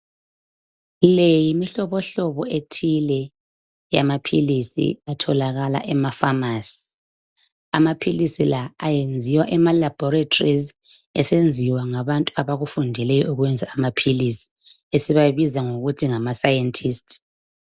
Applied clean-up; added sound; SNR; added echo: none; none; none; none.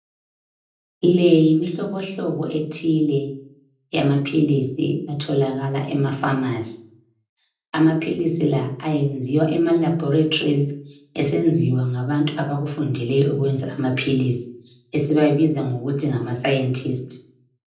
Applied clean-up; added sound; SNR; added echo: none; none; none; reverberation time 0.6 s.